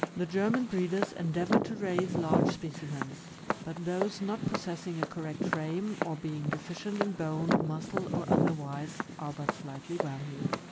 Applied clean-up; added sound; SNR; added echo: none; Walk, footsteps; 0 dB; none.